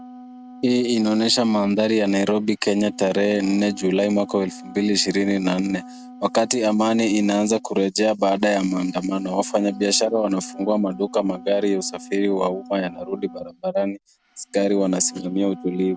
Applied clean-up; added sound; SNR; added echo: none; Wind instrument, woodwind instrument; 19 dB; none.